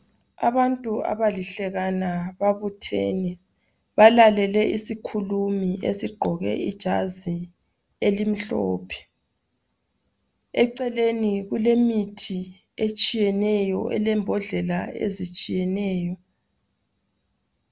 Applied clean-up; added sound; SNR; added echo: none; none; none; none.